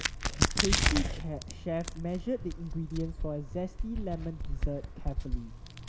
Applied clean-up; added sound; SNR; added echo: none; Crack; -4 dB; none.